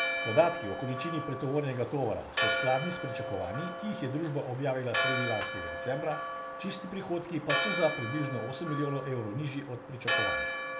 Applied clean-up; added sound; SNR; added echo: none; Church bell; 2 dB; reverberation time 0.4 s.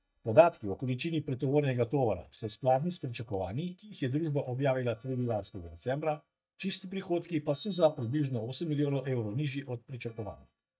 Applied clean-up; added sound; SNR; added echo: neural mask model DeepFilterNet 3.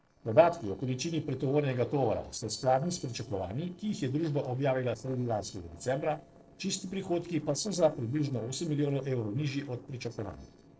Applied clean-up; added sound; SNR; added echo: neural separator model SepFormer DNS4.